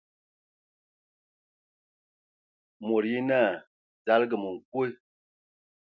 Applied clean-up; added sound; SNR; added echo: none; none; none; none.